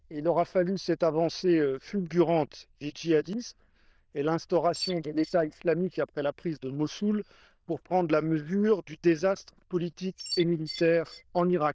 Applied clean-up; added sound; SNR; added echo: neural diffusion model UNIVERSE++.